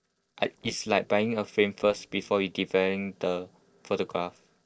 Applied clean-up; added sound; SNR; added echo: neural separator model SepFormer DNS4.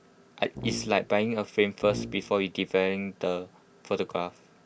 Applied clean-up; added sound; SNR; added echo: none; Brass instrument; 11 dB; none.